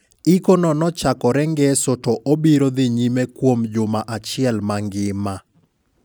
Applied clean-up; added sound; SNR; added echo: none; none; none; none.